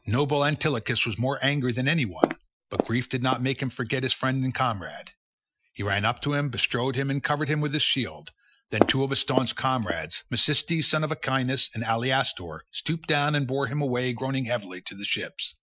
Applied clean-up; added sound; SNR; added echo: classical method Wiener filter.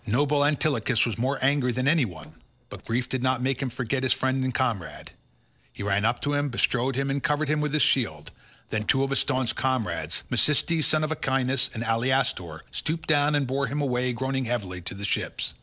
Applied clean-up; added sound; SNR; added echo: neural separator model SepFormer DNS4.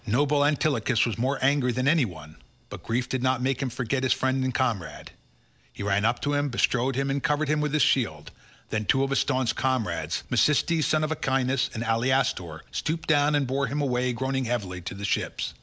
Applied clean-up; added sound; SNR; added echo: none; none; none; none.